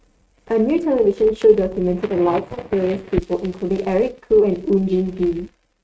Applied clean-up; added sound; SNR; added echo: neural mask model RNNoise.